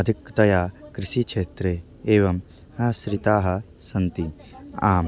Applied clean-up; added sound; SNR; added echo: none; none; none; none.